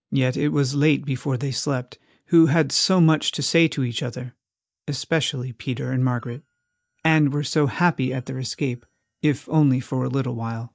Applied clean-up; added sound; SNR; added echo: neural mask model DeepFilterNet 3.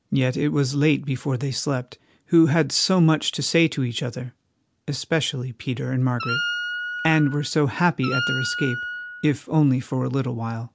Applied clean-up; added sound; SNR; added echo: none; Wind instrument, woodwind instrument; 7 dB; none.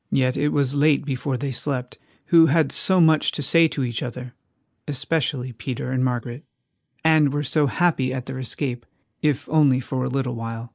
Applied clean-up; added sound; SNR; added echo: neural mask model Resemble Enhance denoiser.